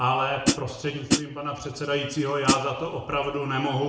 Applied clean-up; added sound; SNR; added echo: none; Hi-hat; -2 dB; reverberation time 0.8 s.